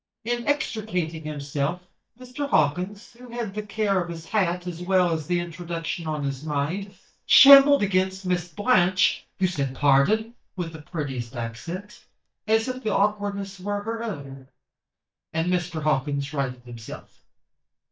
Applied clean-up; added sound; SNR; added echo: neural mask model DeepFilterNet 3.